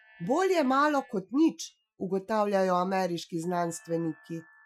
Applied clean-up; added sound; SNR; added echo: classical method Wiener filter.